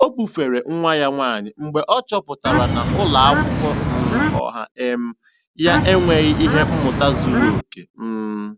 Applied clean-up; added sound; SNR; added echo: none; Bird / Fowl; -1 dB; none.